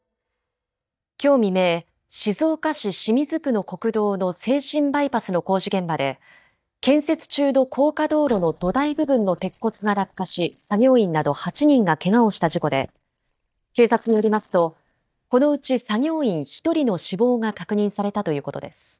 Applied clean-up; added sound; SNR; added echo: neural mask model DeepFilterNet 3.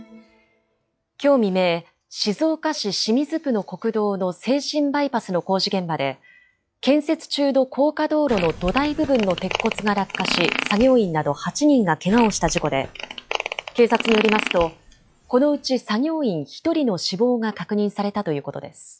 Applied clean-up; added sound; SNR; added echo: classical method log-MMSE.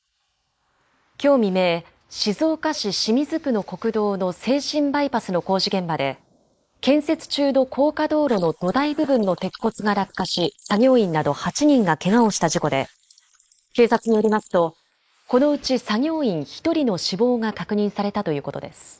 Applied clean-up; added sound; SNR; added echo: neural mask model Resemble Enhance denoiser.